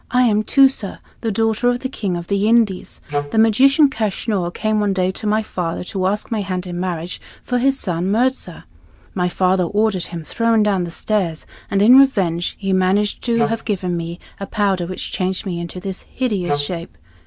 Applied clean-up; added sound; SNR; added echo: none; Wind instrument, woodwind instrument; 6 dB; none.